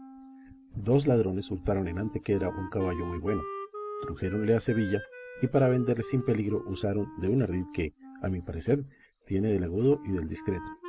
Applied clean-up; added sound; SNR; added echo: none; Wind instrument, woodwind instrument; 14 dB; none.